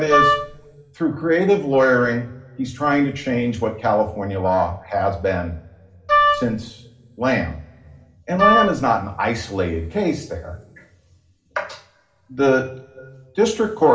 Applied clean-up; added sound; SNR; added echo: none; Wind instrument, woodwind instrument; -3 dB; reverberation time 1.7 s.